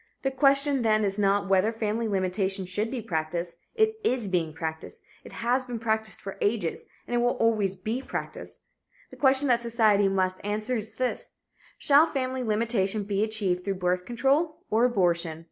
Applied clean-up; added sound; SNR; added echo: none; none; none; none.